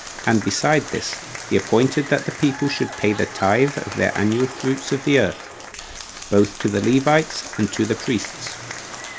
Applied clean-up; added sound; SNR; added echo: none; Applause / Crowd; 12 dB; none.